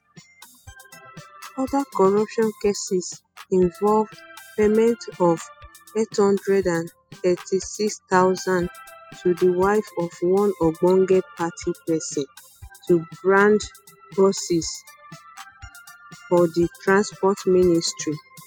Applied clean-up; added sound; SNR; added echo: classical method spectral subtraction.